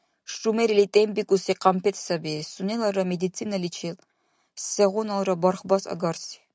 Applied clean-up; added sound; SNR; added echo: none; none; none; none.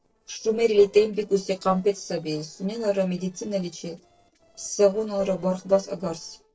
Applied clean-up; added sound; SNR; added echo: neural separator model SepFormer DNS4.